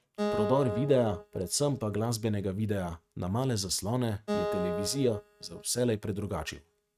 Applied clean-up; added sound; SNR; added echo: neural mask model RNNoise.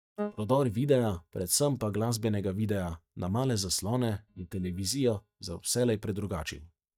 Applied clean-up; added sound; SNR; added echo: neural mask model DeepFilterNet 3.